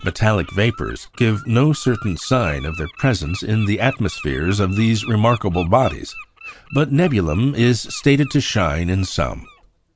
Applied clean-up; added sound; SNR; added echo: none; Bird; 19 dB; none.